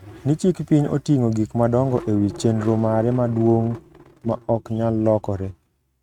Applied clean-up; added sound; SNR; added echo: neural mask model RNNoise.